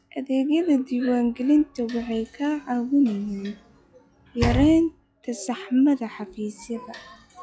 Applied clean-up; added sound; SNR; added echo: classical method log-MMSE.